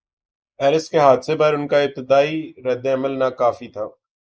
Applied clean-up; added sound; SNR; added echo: neural mask model Resemble Enhance denoiser.